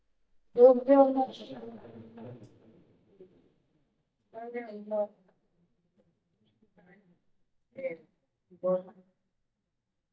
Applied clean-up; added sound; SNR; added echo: neural mask model DeepFilterNet 3.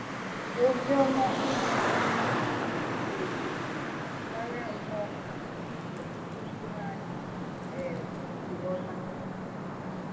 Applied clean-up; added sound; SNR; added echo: none; Traffic noise, roadway noise; -2 dB; reverberation time 1.9 s.